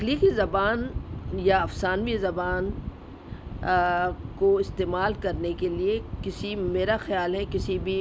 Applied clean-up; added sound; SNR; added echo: none; none; none; none.